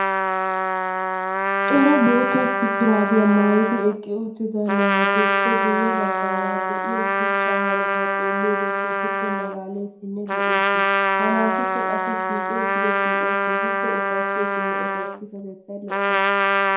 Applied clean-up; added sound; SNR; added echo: none; Trumpet; -3 dB; reverberation time 0.6 s.